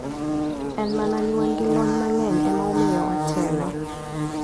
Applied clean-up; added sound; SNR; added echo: none; Buzz / Bird; -1 dB; none.